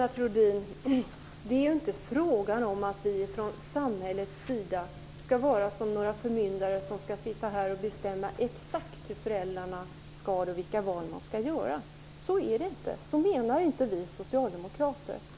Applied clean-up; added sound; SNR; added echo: none; none; none; none.